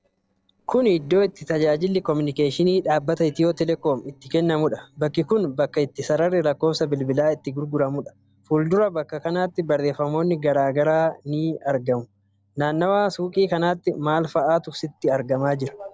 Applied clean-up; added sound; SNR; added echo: neural separator model SepFormer DNS4.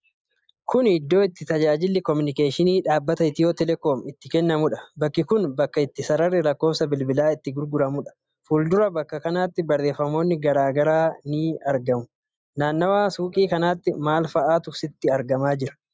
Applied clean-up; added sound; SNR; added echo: neural mask model Resemble Enhance denoiser.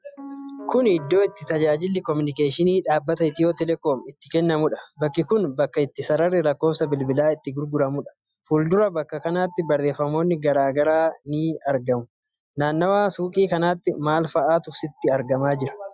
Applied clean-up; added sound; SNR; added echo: classical method Wiener filter.